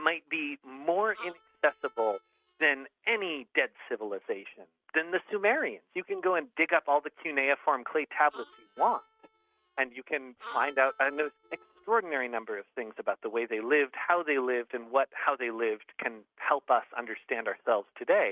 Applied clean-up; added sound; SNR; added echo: neural mask model RNNoise.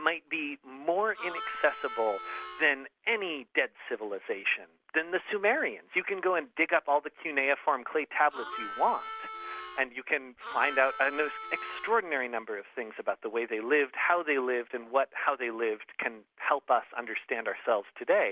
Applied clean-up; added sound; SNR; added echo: none; Harmonica; 10 dB; none.